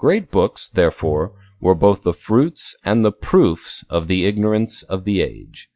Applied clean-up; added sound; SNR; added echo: classical method log-MMSE.